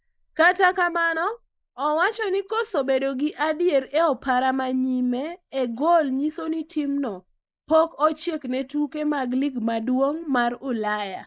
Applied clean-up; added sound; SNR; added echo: neural mask model Resemble Enhance denoiser.